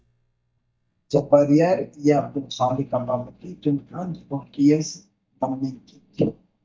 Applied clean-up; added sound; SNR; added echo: neural mask model DeepFilterNet 3.